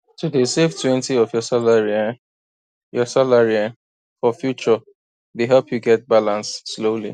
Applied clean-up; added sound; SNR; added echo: none; none; none; none.